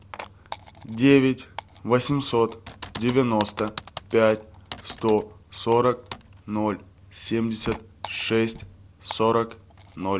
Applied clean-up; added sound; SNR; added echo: none; Typing; 16 dB; none.